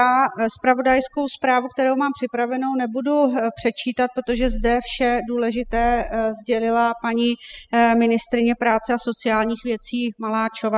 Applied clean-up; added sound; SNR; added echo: classical method spectral subtraction.